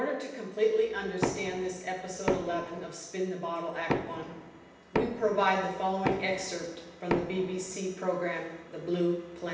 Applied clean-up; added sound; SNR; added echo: none; Knock; 4 dB; reverberation time 0.9 s.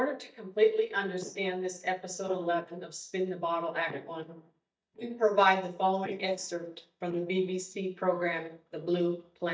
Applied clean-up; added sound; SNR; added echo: neural mask model DeepFilterNet 3.